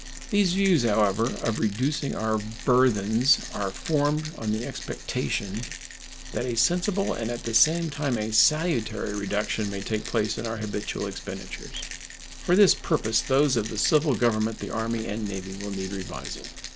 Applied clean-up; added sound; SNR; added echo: none; Rattle; 12 dB; none.